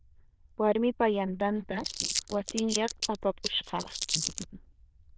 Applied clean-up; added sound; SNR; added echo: neural diffusion model UNIVERSE++.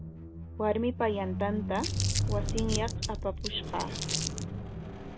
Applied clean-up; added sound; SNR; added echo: none; Squeak + Crumpling, crinkling; -1 dB; none.